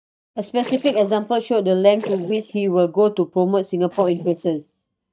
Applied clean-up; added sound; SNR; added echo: neural mask model DeepFilterNet 3.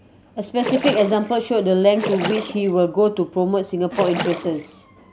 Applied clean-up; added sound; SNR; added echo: none; Splash, splatter; 8 dB; none.